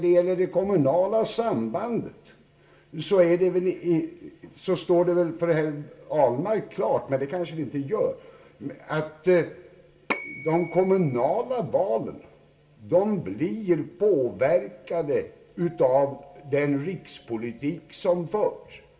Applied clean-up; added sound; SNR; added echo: none; Bell / Telephone; 10 dB; reverberation time 0.4 s.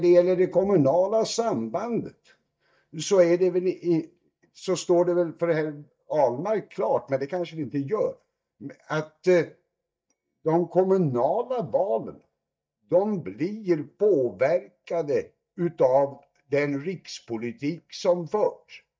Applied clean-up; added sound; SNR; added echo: neural mask model DeepFilterNet 3.